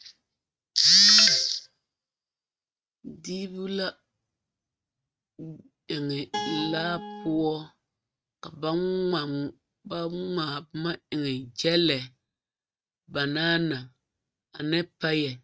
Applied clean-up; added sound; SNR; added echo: neural mask model RNNoise.